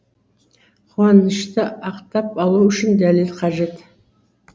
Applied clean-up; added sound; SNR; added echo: none; none; none; none.